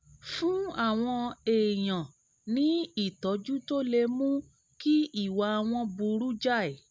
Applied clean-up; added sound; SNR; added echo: none; none; none; none.